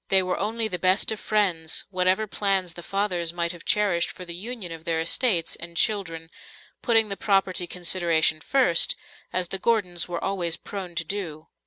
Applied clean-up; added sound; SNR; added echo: none; none; none; none.